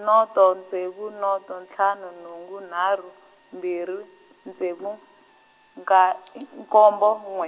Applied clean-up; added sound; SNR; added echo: none; none; none; none.